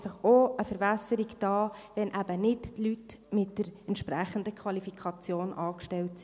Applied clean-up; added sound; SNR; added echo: none; none; none; none.